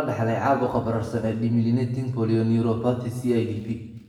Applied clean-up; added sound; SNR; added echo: none; none; none; reverberation time 1.0 s.